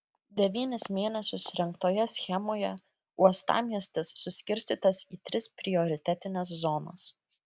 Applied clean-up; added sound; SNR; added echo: none; none; none; none.